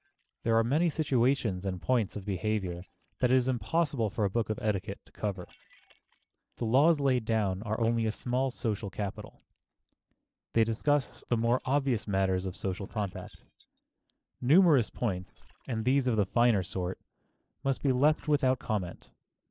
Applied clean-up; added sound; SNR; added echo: neural separator model SepFormer DNS4.